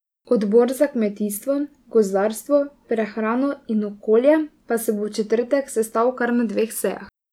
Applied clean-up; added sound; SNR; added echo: none; none; none; none.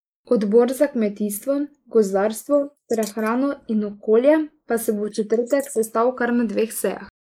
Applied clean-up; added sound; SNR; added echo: neural mask model Resemble Enhance denoiser.